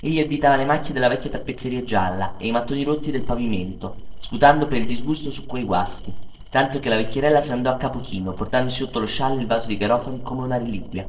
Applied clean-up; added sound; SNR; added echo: neural separator model SepFormer DNS4.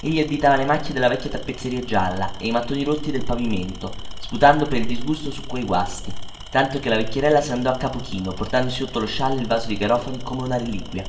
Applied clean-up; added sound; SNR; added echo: none; Tools; 19 dB; reverberation time 0.7 s.